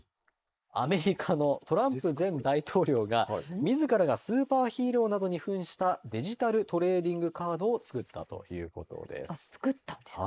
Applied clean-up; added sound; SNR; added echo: neural mask model Resemble Enhance denoiser.